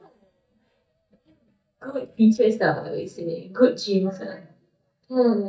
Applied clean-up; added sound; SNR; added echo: neural mask model DeepFilterNet 3.